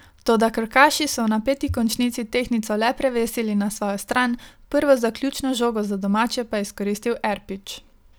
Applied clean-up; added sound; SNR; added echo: none; none; none; none.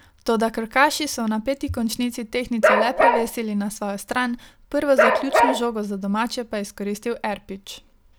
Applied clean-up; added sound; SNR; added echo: none; Bark; -4 dB; none.